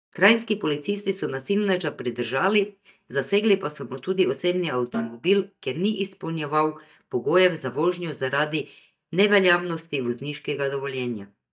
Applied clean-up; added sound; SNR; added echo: neural mask model DeepFilterNet 3.